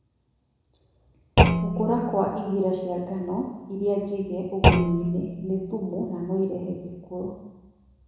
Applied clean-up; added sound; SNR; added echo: none; Thump, thud; -3 dB; reverberation time 1.0 s.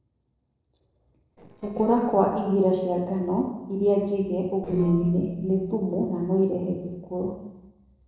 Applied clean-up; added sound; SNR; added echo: neural separator model SepFormer DNS4.